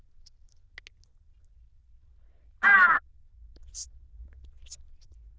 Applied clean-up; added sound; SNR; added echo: neural diffusion model UNIVERSE++.